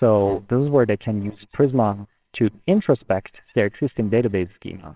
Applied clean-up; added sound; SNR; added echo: neural separator model SepFormer WHAMR!.